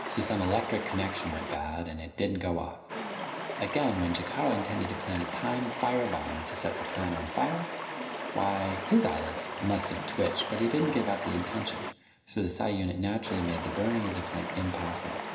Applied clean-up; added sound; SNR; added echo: none; Stream; 6 dB; reverberation time 0.9 s.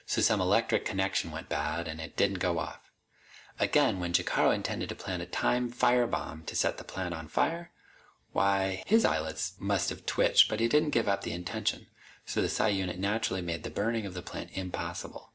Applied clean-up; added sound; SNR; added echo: none; none; none; none.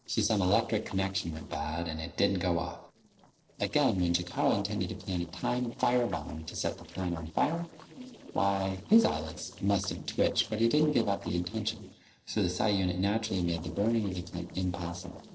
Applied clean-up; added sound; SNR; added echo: neural separator model SepFormer DNS4.